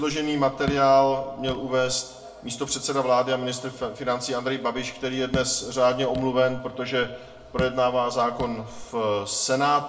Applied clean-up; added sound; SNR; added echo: none; Raindrop / Drip; 13 dB; reverberation time 0.3 s.